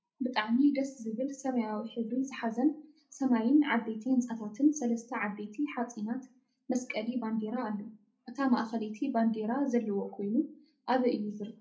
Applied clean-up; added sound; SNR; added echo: none; none; none; reverberation time 0.3 s.